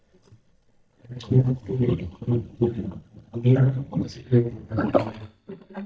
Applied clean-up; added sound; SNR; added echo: neural mask model DeepFilterNet 3.